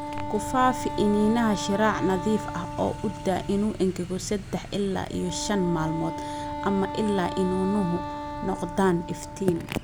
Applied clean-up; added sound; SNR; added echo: none; Wind instrument, woodwind instrument; 9 dB; none.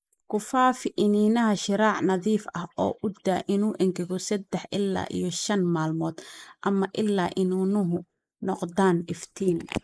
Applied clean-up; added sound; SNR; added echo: neural mask model Resemble Enhance denoiser.